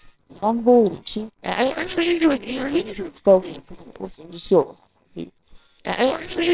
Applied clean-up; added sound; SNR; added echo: neural separator model SepFormer WHAMR!.